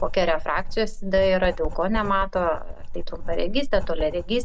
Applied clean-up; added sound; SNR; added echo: none; Writing; 2 dB; none.